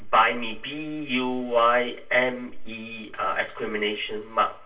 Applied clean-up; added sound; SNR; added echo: none; none; none; reverberation time 0.2 s.